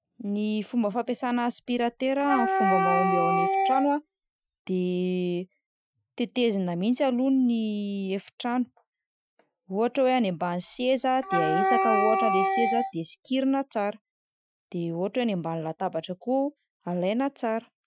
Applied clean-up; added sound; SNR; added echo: classical method Wiener filter.